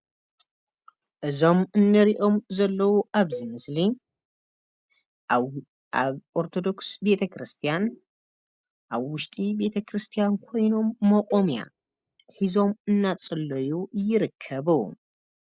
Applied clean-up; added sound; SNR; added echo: none; Cowbell; 17 dB; none.